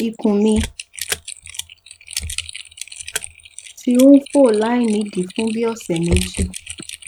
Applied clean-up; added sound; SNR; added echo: none; Typing; 10 dB; none.